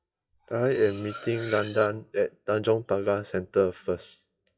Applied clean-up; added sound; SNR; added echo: classical method WPE with log-MMSE.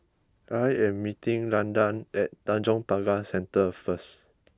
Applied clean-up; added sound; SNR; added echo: none; none; none; none.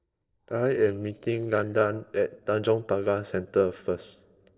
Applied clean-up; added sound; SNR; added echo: neural separator model SepFormer DNS4.